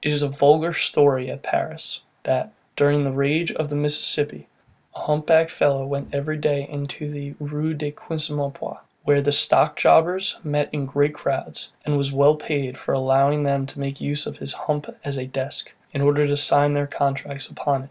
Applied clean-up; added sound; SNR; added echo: none; none; none; none.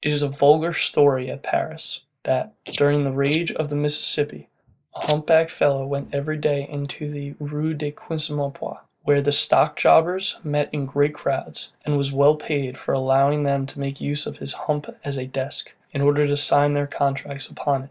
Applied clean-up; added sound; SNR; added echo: neural mask model Resemble Enhance denoiser.